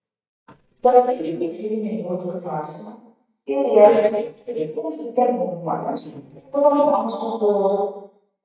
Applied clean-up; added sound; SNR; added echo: neural mask model DeepFilterNet 3.